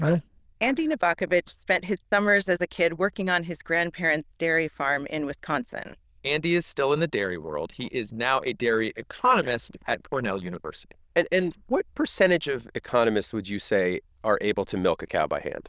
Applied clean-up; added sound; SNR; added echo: neural diffusion model UNIVERSE++.